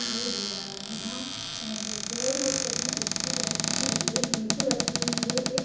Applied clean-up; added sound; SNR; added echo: none; Cupboard open or close; -5 dB; reverberation time 0.7 s.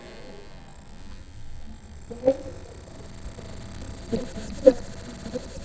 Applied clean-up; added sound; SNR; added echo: neural mask model DeepFilterNet 3.